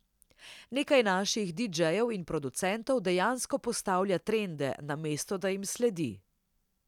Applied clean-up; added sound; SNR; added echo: none; none; none; none.